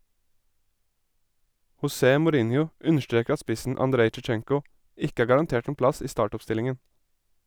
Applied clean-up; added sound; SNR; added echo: none; none; none; none.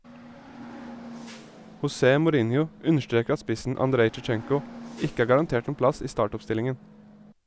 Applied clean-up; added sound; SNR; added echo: none; Hiss / Bus / Engine; 18 dB; none.